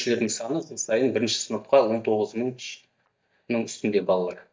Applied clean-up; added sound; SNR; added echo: neural mask model DeepFilterNet 3.